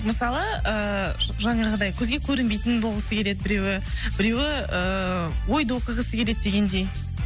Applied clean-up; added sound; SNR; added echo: none; none; none; none.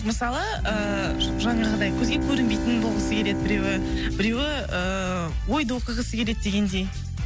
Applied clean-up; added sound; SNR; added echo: none; Bowed string instrument; 5 dB; none.